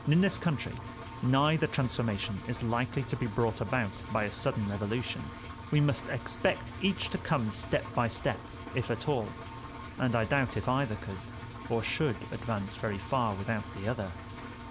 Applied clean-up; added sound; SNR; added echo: none; Engine; 11 dB; none.